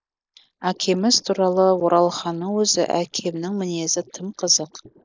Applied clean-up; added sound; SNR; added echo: neural mask model Resemble Enhance denoiser.